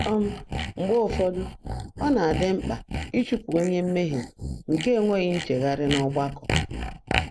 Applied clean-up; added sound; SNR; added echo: neural mask model Resemble Enhance denoiser.